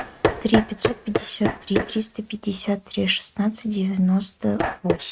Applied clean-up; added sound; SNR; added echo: neural mask model RNNoise.